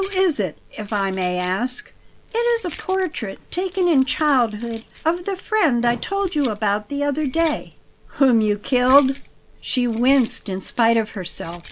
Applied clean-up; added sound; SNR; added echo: none; Keys jangling; 13 dB; none.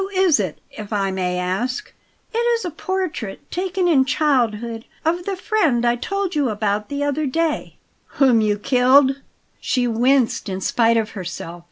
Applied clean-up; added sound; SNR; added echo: none; none; none; none.